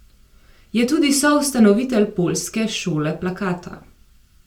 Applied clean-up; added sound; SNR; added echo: none; none; none; reverberation time 0.3 s.